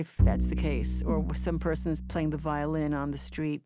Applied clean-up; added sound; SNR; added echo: none; Bowed string instrument; -1 dB; none.